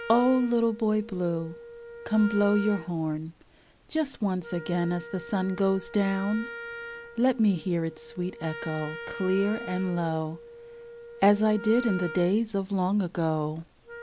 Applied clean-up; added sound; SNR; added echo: none; Wind instrument, woodwind instrument; 14 dB; none.